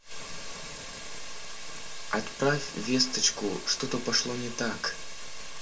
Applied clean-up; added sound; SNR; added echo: none; none; none; reverberation time 0.1 s.